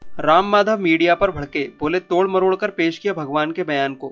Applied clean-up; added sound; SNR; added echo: classical method log-MMSE.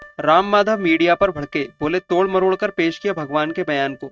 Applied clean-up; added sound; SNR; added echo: neural mask model RNNoise.